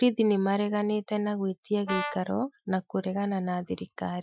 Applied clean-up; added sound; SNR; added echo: classical method Wiener filter.